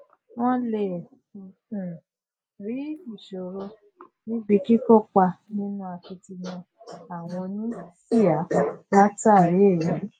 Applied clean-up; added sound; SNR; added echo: neural mask model Resemble Enhance denoiser.